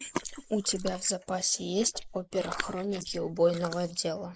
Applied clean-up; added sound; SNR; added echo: neural mask model Resemble Enhance denoiser.